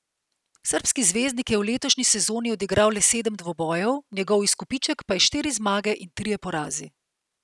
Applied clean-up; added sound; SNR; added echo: none; none; none; none.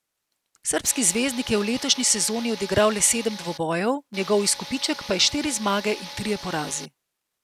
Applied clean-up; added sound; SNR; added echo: none; Tools; 13 dB; none.